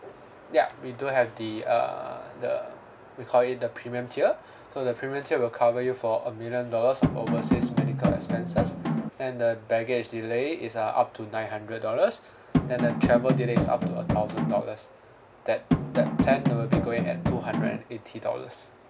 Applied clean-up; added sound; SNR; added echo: none; Drum; -2 dB; none.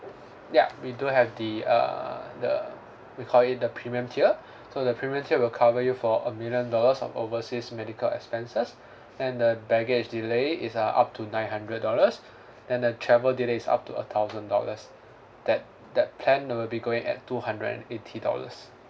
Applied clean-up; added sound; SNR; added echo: none; none; none; none.